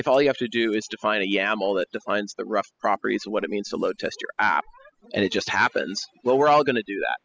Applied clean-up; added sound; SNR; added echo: classical method spectral subtraction.